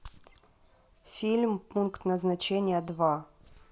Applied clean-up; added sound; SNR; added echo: none; none; none; none.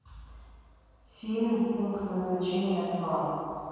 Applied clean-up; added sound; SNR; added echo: none; none; none; reverberation time 2.1 s.